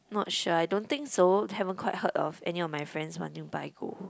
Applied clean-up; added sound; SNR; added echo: none; none; none; none.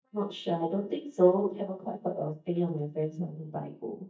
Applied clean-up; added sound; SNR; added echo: neural mask model DeepFilterNet 3.